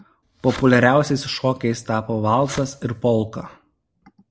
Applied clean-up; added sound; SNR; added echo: none; Fireworks; 17 dB; none.